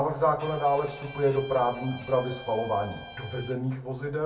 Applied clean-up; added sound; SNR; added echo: none; Bowed string instrument; 18 dB; reverberation time 0.2 s.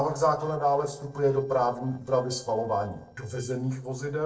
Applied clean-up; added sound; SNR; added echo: neural separator model SepFormer DNS4.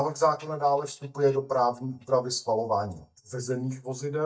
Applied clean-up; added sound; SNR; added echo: neural mask model DeepFilterNet 3.